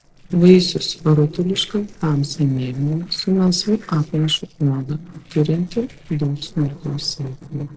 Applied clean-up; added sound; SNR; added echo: neural separator model SepFormer DNS4.